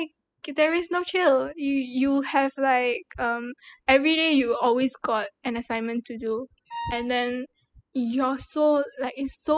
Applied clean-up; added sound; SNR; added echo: classical method spectral subtraction.